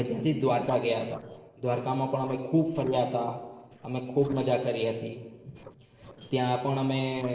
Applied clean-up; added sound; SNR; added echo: neural separator model SepFormer DNS4.